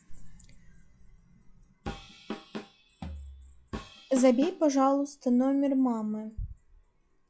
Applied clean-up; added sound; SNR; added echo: classical method log-MMSE.